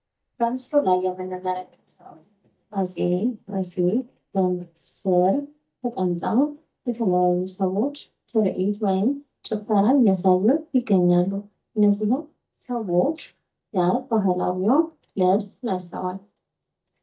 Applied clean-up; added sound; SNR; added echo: neural mask model DeepFilterNet 3.